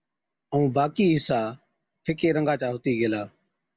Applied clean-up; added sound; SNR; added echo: none; none; none; none.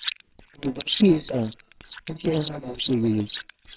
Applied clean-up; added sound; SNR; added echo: neural separator model SepFormer WHAMR!.